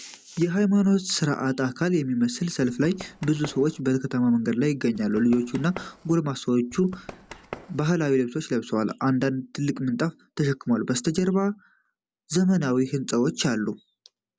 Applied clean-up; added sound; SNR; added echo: none; Run; 18 dB; none.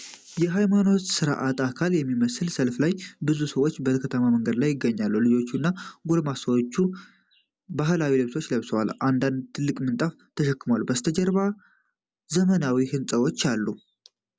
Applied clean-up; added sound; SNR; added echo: none; none; none; none.